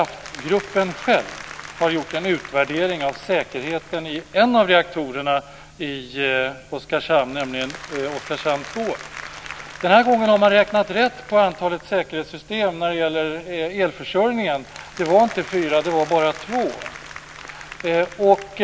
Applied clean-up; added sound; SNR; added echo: none; Applause; 18 dB; none.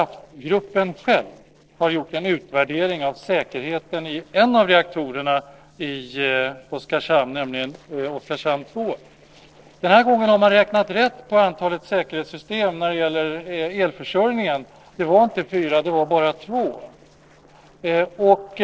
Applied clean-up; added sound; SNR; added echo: neural separator model SepFormer DNS4.